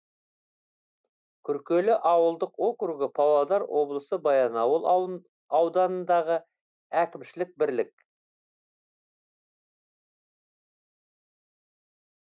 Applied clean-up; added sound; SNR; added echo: none; none; none; none.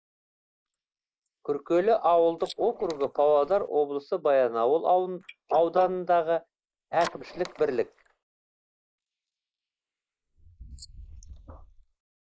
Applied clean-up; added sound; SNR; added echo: neural mask model Resemble Enhance denoiser.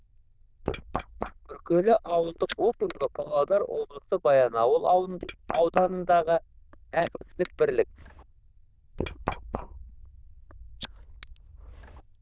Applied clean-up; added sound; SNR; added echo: neural diffusion model UNIVERSE++.